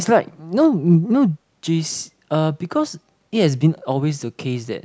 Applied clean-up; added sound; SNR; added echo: none; none; none; none.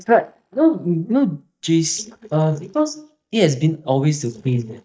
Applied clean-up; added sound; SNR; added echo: neural mask model DeepFilterNet 3.